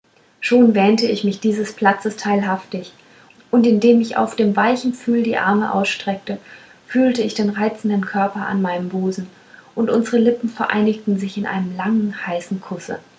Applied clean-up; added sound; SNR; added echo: none; none; none; none.